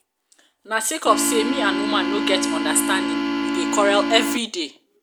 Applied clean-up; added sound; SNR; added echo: none; Organ; 0 dB; none.